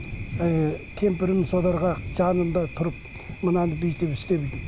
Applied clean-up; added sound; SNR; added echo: none; Thunder; 11 dB; none.